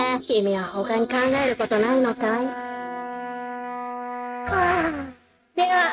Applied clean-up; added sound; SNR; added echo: neural mask model RNNoise.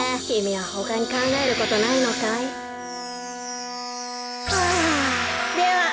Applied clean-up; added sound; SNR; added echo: none; Wind instrument, woodwind instrument; 11 dB; none.